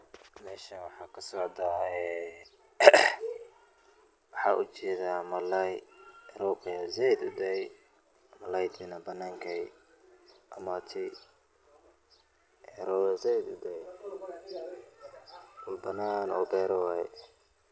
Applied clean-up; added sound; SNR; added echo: none; none; none; none.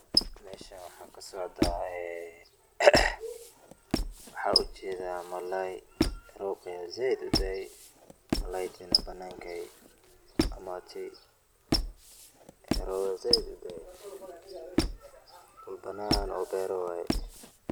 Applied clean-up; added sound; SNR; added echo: none; Squeak; 0 dB; none.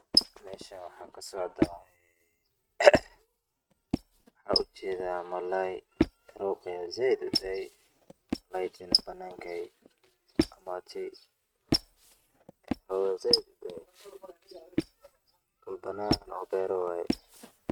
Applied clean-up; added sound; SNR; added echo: neural mask model RNNoise.